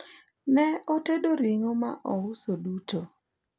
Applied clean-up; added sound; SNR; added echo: none; none; none; none.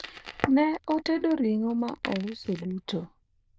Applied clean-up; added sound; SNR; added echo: neural diffusion model UNIVERSE++.